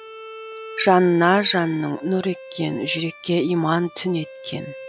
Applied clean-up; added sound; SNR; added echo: none; Bowed string instrument; 17 dB; none.